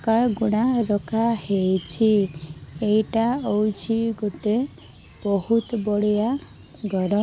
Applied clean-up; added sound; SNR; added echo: none; none; none; none.